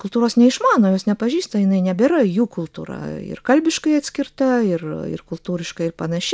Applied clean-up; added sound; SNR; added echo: none; none; none; none.